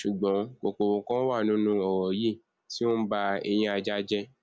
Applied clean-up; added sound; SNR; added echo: none; none; none; none.